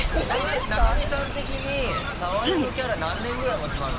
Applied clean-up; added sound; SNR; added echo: none; Fowl; -1 dB; none.